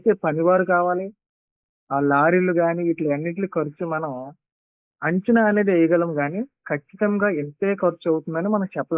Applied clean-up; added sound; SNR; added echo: neural mask model Resemble Enhance denoiser.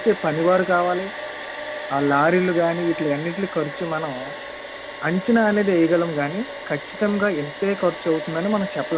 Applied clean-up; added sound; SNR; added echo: none; Domestic sounds, home sounds; 10 dB; none.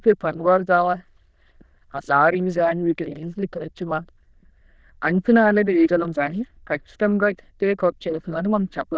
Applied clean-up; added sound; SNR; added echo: neural diffusion model UNIVERSE++.